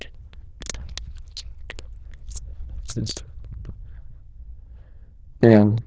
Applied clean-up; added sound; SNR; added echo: neural diffusion model UNIVERSE++.